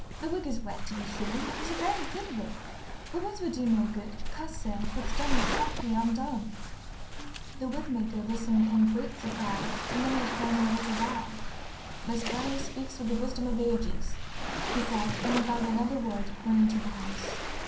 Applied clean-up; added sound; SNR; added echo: none; Waves, surf; 2 dB; reverberation time 0.6 s.